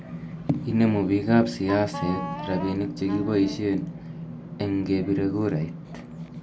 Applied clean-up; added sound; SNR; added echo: none; Wind instrument, woodwind instrument; 11 dB; none.